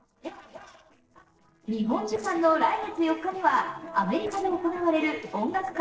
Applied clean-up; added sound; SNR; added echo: neural separator model SepFormer DNS4.